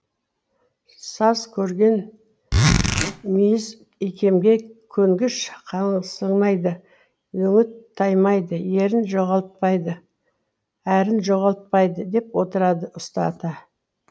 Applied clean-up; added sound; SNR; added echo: none; Zipper (clothing); -2 dB; none.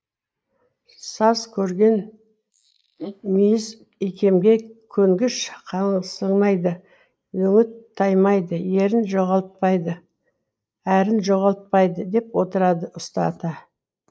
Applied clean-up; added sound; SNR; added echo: neural mask model Resemble Enhance denoiser.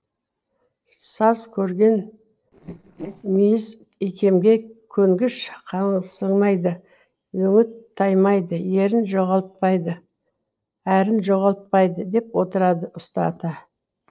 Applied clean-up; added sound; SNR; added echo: neural separator model SepFormer DNS4.